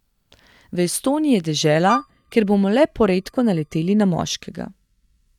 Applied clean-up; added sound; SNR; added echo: neural mask model DeepFilterNet 3.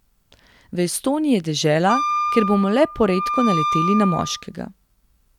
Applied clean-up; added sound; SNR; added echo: none; Wind instrument, woodwind instrument; 3 dB; none.